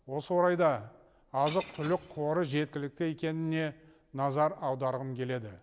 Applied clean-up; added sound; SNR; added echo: none; Shatter / Crushing; 19 dB; none.